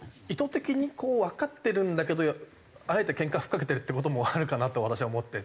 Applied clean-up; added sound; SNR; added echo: none; none; none; none.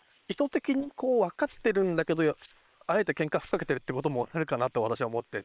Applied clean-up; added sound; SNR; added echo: neural separator model SepFormer WHAM!.